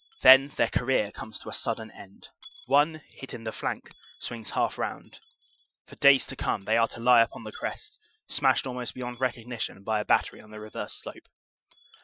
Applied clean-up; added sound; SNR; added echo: classical method Wiener filter.